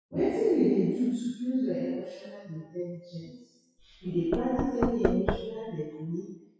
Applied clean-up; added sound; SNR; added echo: classical method WPE with log-MMSE.